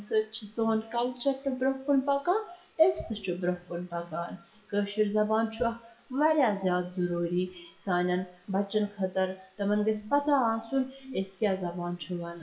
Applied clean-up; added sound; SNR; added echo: classical method WPE with log-MMSE.